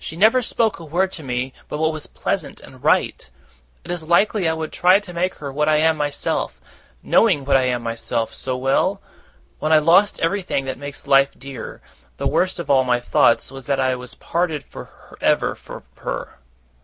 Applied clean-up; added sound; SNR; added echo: none; none; none; none.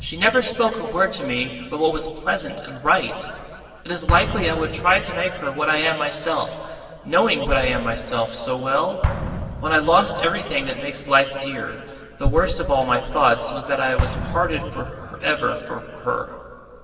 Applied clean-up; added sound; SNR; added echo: none; Explosion; 11 dB; reverberation time 2.3 s.